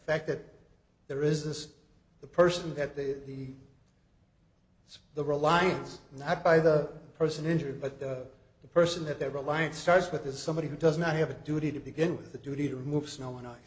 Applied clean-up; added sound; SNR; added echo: none; none; none; none.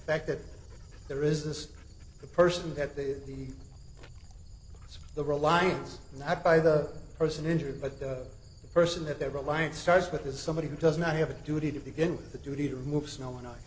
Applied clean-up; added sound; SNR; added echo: none; Dog; 17 dB; none.